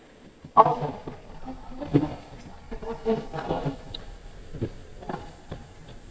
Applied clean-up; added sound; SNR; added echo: neural mask model DeepFilterNet 3.